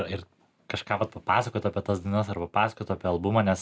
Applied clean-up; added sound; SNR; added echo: none; none; none; none.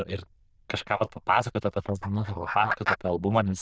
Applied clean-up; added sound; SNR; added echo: neural diffusion model UNIVERSE++.